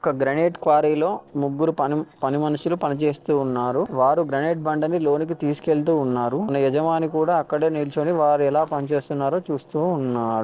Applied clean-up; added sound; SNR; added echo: neural separator model SepFormer DNS4.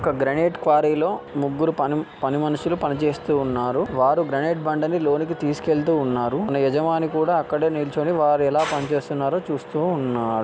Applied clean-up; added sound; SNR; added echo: none; Wind instrument, woodwind instrument; 19 dB; none.